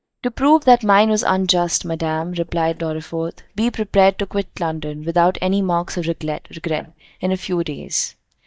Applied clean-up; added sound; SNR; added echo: neural mask model DeepFilterNet 3.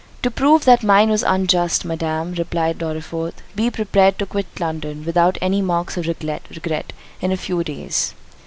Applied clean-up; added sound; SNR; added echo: none; none; none; none.